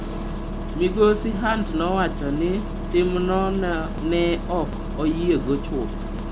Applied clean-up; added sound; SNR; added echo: none; Engine starting; 5 dB; none.